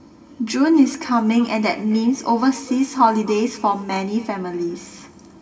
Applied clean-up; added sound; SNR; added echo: none; none; none; reverberation time 2.5 s.